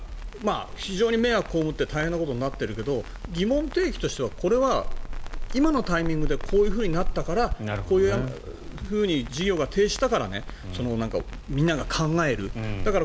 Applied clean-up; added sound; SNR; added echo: none; Crackle; 6 dB; none.